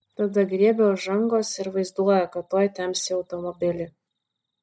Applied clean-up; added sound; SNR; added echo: neural mask model DeepFilterNet 3.